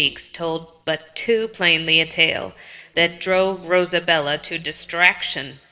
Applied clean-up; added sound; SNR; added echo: neural separator model SepFormer DNS4.